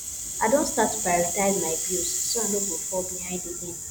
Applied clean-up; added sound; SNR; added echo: none; Rattle (instrument); 2 dB; none.